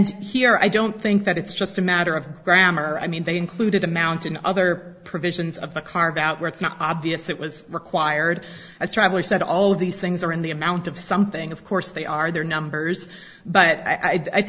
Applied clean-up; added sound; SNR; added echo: none; none; none; none.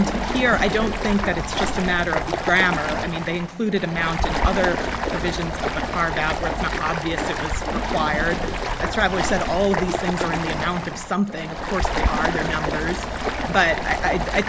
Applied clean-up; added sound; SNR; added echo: none; Stream; 1 dB; none.